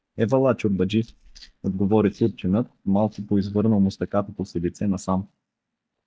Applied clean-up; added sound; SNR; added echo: neural mask model DeepFilterNet 3.